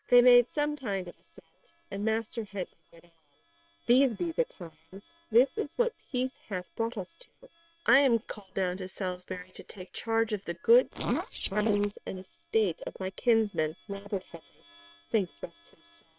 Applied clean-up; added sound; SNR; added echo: neural separator model SepFormer WHAM!.